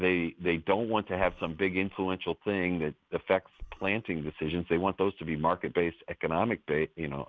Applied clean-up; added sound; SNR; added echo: none; Burping, eructation; 20 dB; none.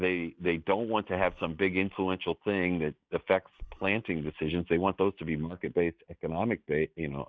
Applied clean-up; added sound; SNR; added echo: neural mask model DeepFilterNet 3.